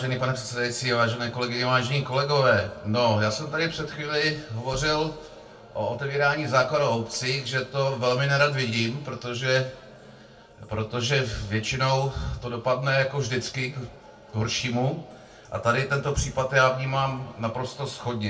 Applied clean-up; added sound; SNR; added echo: none; Bass drum; 16 dB; reverberation time 0.2 s.